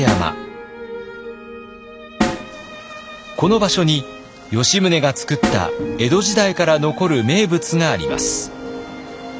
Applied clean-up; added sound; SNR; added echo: none; Snare drum; 8 dB; none.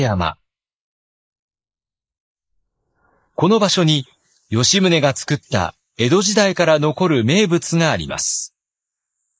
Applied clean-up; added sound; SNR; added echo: neural mask model Resemble Enhance denoiser.